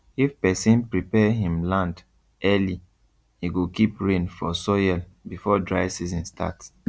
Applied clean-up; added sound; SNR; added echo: none; none; none; none.